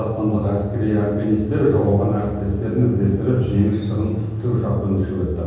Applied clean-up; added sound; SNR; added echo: none; none; none; reverberation time 1.3 s.